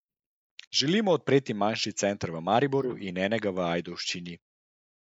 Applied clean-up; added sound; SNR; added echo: neural mask model Resemble Enhance denoiser.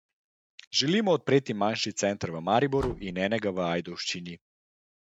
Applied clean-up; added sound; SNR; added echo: neural mask model RNNoise.